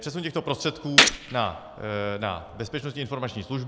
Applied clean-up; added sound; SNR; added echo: none; Gunshot, gunfire; -4 dB; none.